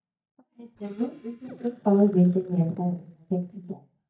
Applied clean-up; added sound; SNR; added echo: neural mask model DeepFilterNet 3.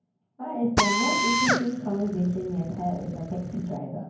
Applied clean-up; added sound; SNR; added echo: none; Drill; 0 dB; reverberation time 0.9 s.